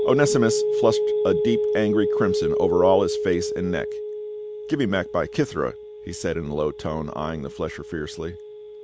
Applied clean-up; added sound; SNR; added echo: none; Telephone; 1 dB; none.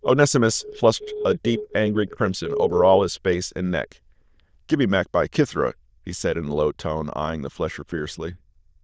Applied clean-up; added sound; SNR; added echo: neural diffusion model UNIVERSE++.